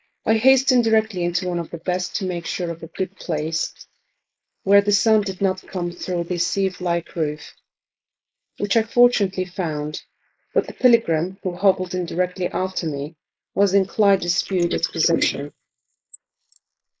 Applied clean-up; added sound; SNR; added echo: neural mask model Resemble Enhance denoiser.